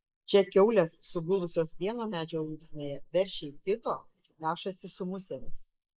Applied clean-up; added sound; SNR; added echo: neural mask model Resemble Enhance denoiser.